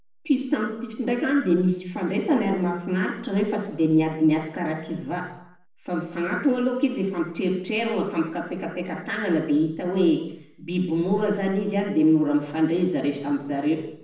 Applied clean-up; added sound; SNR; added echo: none; none; none; reverberation time 0.7 s.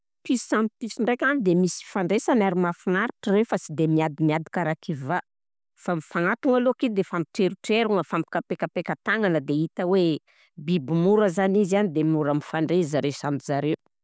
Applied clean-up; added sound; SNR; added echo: none; none; none; none.